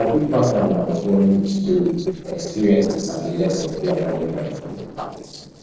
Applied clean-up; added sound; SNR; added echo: neural separator model SepFormer DNS4.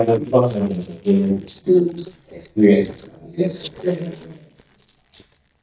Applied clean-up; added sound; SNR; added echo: neural mask model DeepFilterNet 3.